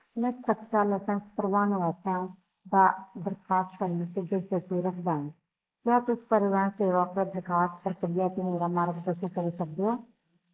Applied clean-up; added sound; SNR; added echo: neural mask model Resemble Enhance denoiser.